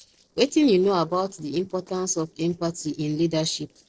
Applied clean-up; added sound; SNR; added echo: neural separator model SepFormer DNS4.